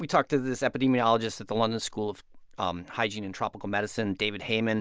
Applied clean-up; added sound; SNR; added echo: none; none; none; none.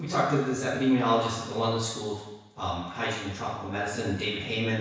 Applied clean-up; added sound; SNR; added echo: none; none; none; reverberation time 1.1 s.